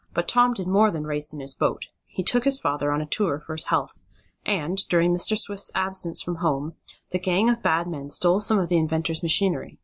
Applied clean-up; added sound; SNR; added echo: none; none; none; none.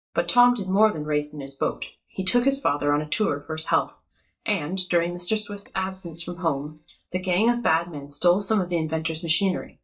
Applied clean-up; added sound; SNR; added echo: neural mask model DeepFilterNet 3.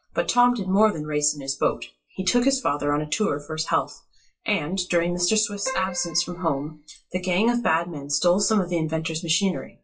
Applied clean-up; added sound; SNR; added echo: classical method WPE with log-MMSE.